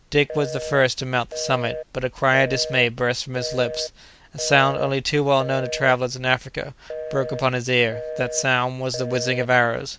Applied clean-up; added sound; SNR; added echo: none; Telephone; 11 dB; none.